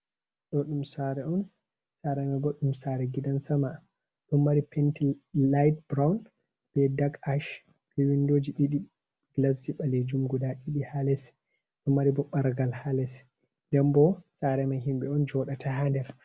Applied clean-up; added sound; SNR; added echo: none; none; none; none.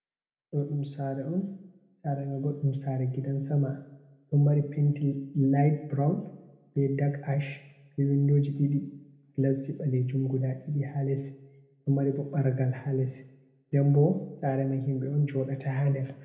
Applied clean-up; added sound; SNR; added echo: none; none; none; reverberation time 0.9 s.